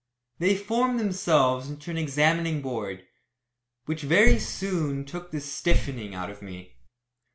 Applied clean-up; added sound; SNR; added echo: none; Bass drum; -2 dB; none.